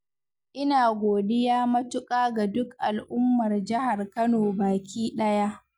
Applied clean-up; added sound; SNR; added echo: none; none; none; none.